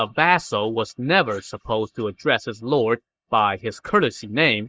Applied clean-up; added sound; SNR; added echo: neural mask model Resemble Enhance denoiser.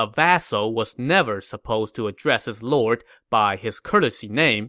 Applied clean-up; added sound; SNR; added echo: none; none; none; none.